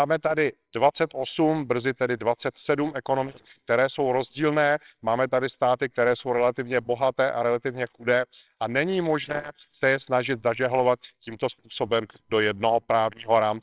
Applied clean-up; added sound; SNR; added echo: neural separator model SepFormer WHAMR!.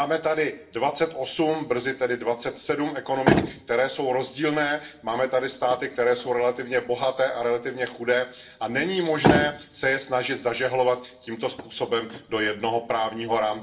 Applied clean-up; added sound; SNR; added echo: none; Motor vehicle (road); 7 dB; reverberation time 0.7 s.